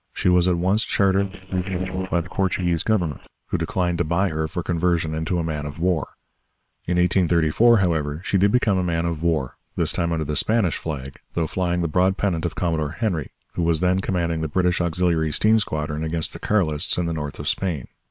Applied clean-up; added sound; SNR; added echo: neural separator model SepFormer WHAM!.